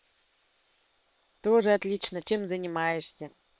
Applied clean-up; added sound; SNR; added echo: neural separator model SepFormer WHAM!.